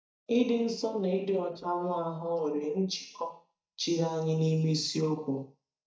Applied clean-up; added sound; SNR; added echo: neural mask model DeepFilterNet 3.